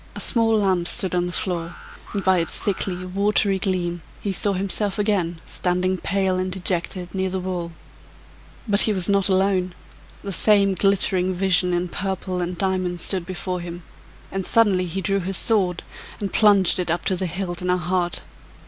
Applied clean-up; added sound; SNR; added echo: none; Alarm; 17 dB; none.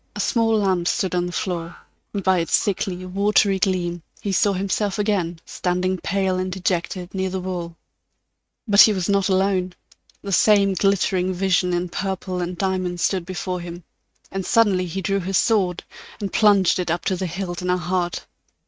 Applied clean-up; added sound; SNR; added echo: neural mask model RNNoise.